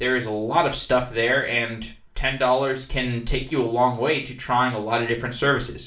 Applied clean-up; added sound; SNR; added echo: none; none; none; reverberation time 0.3 s.